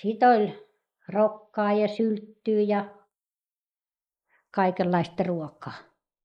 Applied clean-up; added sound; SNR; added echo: neural mask model Resemble Enhance denoiser.